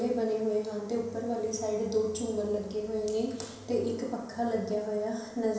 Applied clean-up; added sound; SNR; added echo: none; none; none; reverberation time 0.9 s.